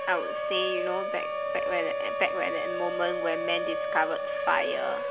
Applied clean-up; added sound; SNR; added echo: none; Siren; -1 dB; none.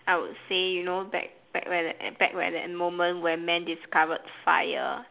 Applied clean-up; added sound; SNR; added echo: none; none; none; none.